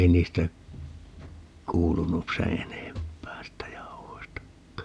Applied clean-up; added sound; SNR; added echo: none; none; none; none.